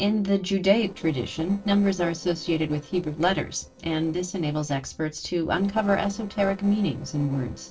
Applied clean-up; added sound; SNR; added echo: neural separator model SepFormer DNS4.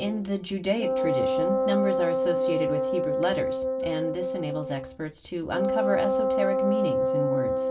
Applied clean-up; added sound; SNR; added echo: none; Wind instrument, woodwind instrument; -4 dB; reverberation time 0.2 s.